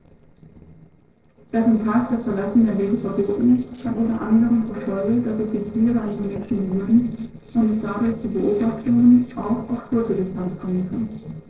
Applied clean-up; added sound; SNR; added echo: neural separator model SepFormer DNS4.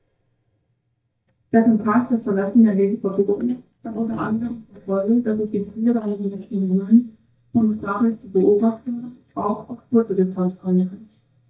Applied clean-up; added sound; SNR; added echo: neural mask model DeepFilterNet 3.